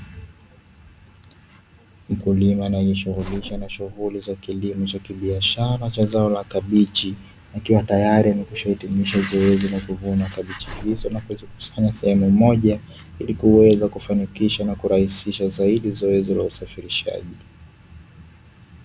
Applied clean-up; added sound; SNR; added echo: none; Zipper (clothing); 15 dB; none.